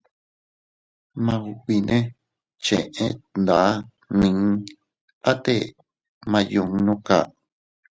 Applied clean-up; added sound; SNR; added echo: none; none; none; none.